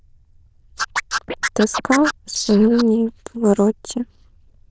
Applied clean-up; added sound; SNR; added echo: neural diffusion model UNIVERSE++.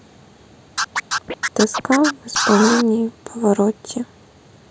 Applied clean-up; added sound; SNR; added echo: none; Scratching (performance technique); 3 dB; none.